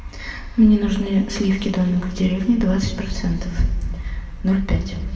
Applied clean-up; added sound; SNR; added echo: none; none; none; reverberation time 1.9 s.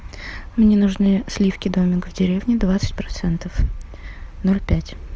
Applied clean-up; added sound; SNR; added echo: none; none; none; none.